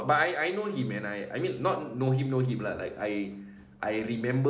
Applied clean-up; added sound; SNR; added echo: none; none; none; none.